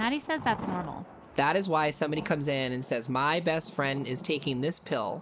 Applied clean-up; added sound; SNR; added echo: none; Thunder; 15 dB; none.